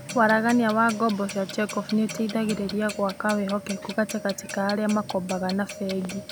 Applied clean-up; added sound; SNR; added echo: none; Clock; 13 dB; none.